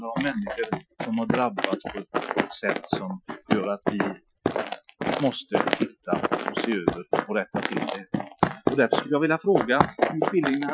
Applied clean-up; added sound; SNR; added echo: classical method Wiener filter.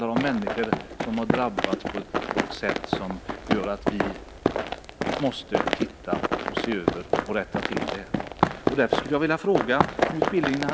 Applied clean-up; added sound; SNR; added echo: none; Run; -2 dB; none.